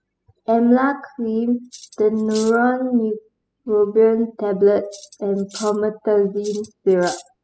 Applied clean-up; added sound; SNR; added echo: classical method spectral subtraction.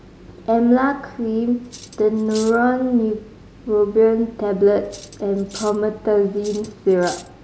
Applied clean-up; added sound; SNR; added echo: none; Cutlery, silverware; 19 dB; none.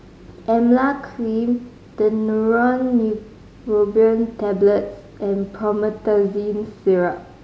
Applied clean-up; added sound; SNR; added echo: none; none; none; none.